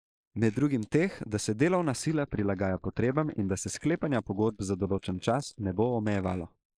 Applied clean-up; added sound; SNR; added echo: neural mask model Resemble Enhance denoiser.